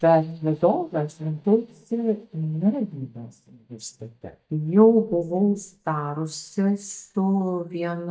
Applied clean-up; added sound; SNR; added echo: neural mask model DeepFilterNet 3.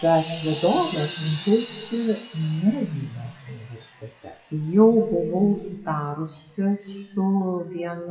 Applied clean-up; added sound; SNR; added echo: classical method WPE with log-MMSE.